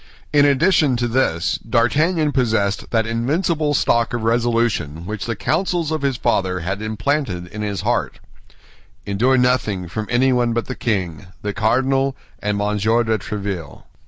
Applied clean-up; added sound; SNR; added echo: none; none; none; none.